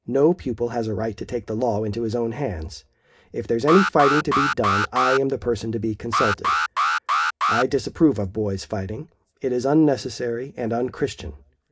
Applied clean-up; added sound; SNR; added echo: none; Alarm; -1 dB; reverberation time 0.3 s.